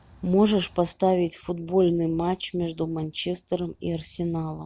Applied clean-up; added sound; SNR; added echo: none; none; none; none.